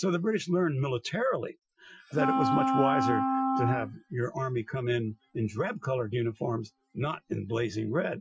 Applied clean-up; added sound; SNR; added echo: classical method Wiener filter.